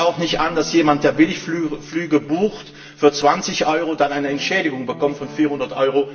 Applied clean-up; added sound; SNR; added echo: none; Guitar; 20 dB; reverberation time 0.7 s.